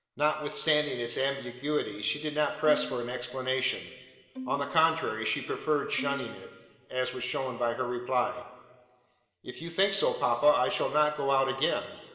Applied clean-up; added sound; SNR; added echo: none; Bowed string instrument; 14 dB; reverberation time 1.7 s.